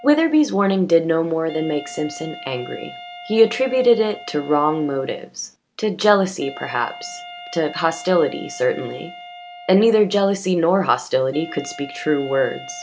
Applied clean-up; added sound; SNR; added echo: none; Wind instrument, woodwind instrument; 18 dB; none.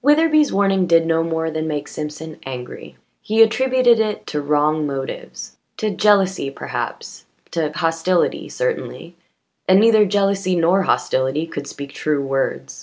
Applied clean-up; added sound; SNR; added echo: none; none; none; none.